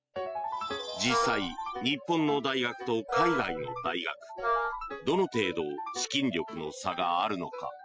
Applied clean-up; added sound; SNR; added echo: classical method spectral subtraction.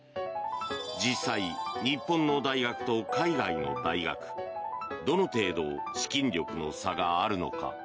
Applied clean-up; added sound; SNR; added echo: none; none; none; none.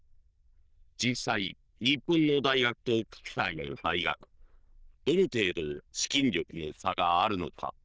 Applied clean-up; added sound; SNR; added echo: neural diffusion model UNIVERSE++.